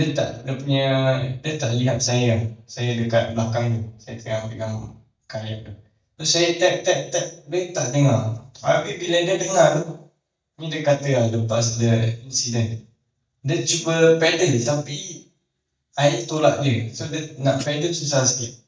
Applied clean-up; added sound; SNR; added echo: neural mask model DeepFilterNet 3.